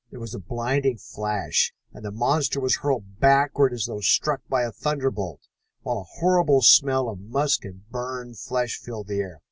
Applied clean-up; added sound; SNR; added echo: none; none; none; none.